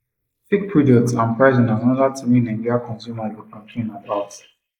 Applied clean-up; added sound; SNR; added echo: neural mask model Resemble Enhance denoiser.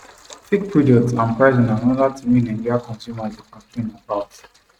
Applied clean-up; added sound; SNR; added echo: neural mask model RNNoise.